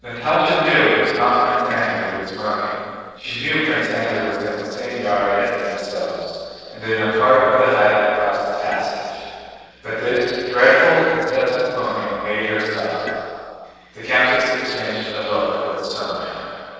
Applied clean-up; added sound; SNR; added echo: neural separator model SepFormer DNS4.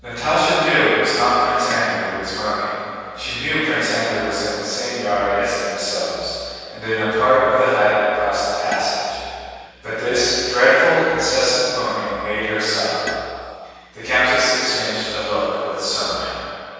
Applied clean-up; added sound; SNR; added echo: none; Tools; 20 dB; reverberation time 2.2 s.